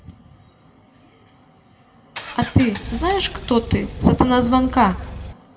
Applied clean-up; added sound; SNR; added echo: none; Engine; 11 dB; reverberation time 1.4 s.